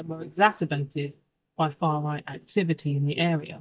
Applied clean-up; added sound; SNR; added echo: neural mask model DeepFilterNet 3.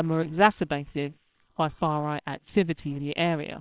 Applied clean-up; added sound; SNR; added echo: neural separator model SepFormer WHAMR!.